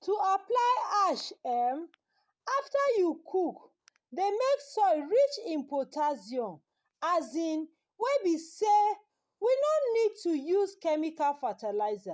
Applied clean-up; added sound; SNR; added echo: none; none; none; none.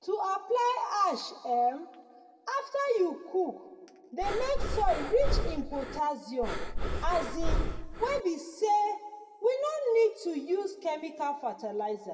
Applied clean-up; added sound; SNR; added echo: none; Breathing; -1 dB; reverberation time 1.1 s.